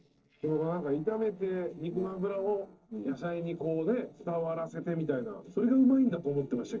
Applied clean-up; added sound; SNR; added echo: neural separator model SepFormer DNS4.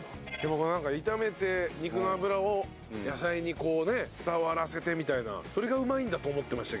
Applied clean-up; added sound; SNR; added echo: none; none; none; none.